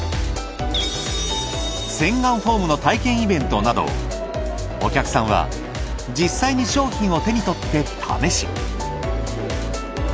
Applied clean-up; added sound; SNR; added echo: none; Subway, metro, underground; 17 dB; none.